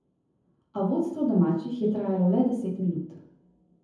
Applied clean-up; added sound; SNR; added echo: none; none; none; reverberation time 0.7 s.